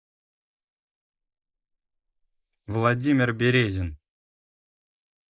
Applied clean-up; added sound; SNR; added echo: neural mask model Resemble Enhance denoiser.